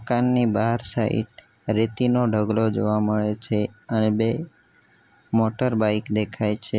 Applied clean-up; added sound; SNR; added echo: none; none; none; none.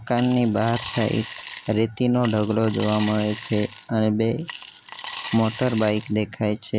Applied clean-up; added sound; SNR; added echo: none; Coin (dropping) / Glass; 15 dB; none.